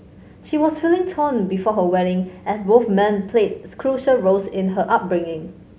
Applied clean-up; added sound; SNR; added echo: none; none; none; none.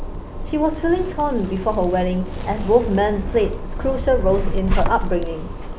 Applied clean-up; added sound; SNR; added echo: none; Zipper (clothing); 3 dB; none.